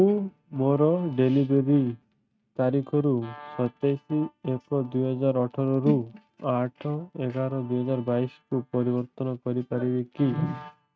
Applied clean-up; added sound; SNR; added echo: neural mask model RNNoise.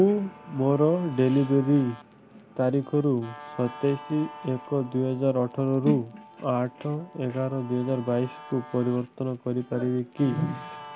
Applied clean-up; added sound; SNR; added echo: none; Guitar; 19 dB; none.